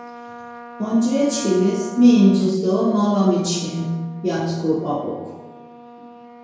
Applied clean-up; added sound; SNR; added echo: none; Trumpet; 19 dB; reverberation time 1.0 s.